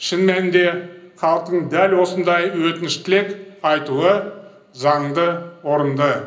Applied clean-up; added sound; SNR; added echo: none; none; none; reverberation time 0.5 s.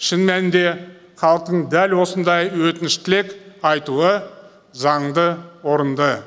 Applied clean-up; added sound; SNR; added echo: none; none; none; none.